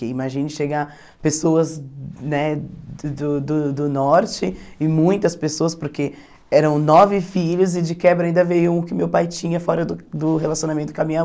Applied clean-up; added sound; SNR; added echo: none; none; none; none.